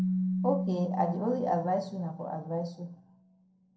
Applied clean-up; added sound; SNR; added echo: neural separator model SepFormer DNS4.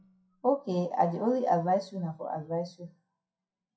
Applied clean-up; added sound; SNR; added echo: classical method WPE with log-MMSE.